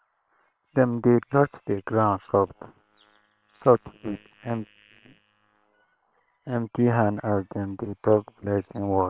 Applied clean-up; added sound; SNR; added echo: neural separator model SepFormer WHAM!.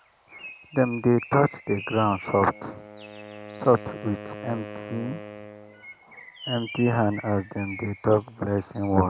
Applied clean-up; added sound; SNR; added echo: none; Wind instrument, woodwind instrument + Bird; 15 dB; none.